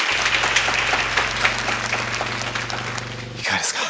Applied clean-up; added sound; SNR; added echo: none; Engine; 12 dB; none.